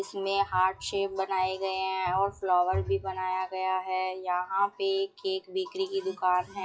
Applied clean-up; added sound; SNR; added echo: classical method WPE with log-MMSE.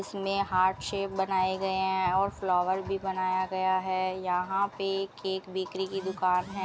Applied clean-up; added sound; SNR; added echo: none; none; none; none.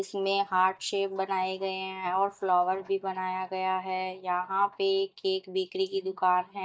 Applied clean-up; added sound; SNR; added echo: neural mask model DeepFilterNet 3.